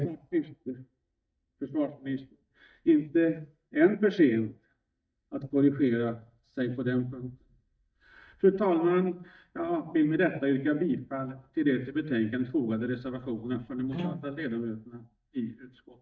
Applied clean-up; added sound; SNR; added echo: neural mask model DeepFilterNet 3.